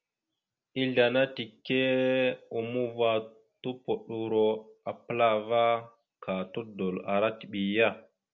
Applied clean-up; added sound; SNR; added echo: none; none; none; none.